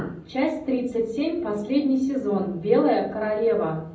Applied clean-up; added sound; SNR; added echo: none; none; none; reverberation time 0.6 s.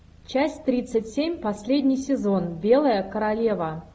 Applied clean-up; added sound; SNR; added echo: none; none; none; none.